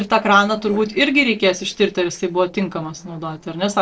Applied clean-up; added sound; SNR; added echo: neural separator model SepFormer DNS4.